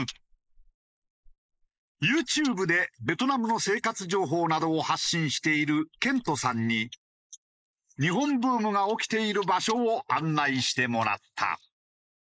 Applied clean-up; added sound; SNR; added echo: neural mask model Resemble Enhance denoiser.